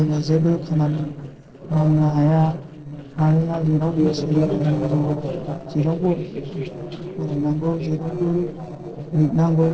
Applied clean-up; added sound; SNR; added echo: neural separator model SepFormer DNS4.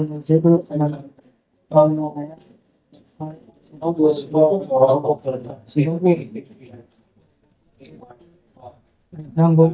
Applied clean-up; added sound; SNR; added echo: neural mask model DeepFilterNet 3.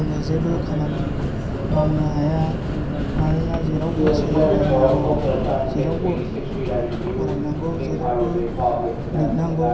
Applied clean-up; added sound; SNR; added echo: none; Subway, metro, underground; -3 dB; reverberation time 0.3 s.